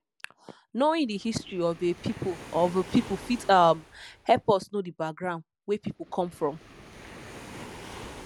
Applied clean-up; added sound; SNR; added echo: none; Waves, surf; 18 dB; none.